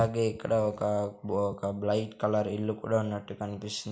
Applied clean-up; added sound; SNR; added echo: none; none; none; none.